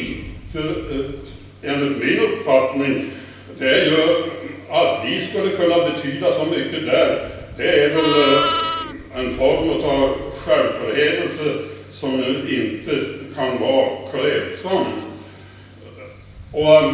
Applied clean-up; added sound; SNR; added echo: none; Livestock, farm animals, working animals; 13 dB; reverberation time 0.9 s.